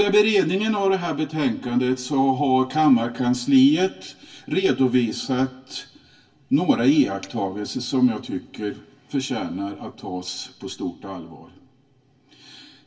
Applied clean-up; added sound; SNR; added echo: none; none; none; reverberation time 0.1 s.